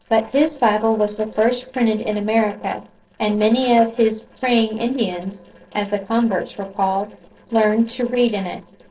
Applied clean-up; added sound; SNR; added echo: neural separator model SepFormer DNS4.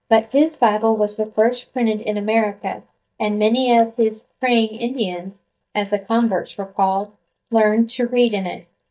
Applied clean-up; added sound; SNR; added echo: neural mask model DeepFilterNet 3.